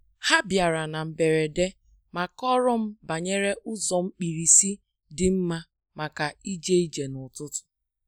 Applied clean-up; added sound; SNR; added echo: none; none; none; none.